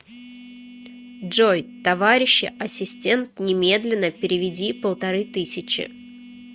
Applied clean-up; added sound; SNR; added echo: neural mask model RNNoise.